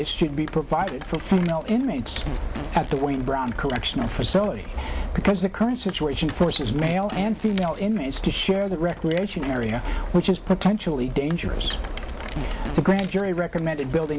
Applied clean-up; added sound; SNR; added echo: none; Rattle + Fart; 15 dB; none.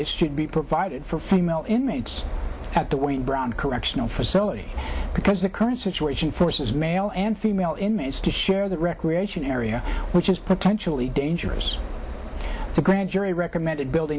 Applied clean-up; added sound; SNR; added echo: none; none; none; none.